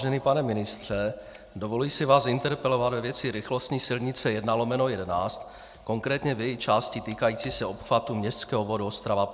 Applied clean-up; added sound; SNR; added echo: none; none; none; none.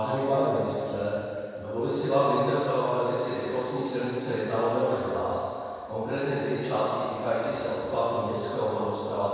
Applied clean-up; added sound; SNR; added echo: none; none; none; reverberation time 2.2 s.